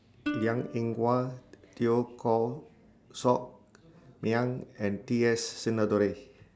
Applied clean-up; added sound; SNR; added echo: none; Plucked string instrument; 12 dB; none.